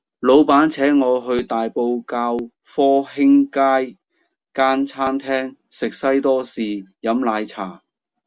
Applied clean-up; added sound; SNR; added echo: none; none; none; none.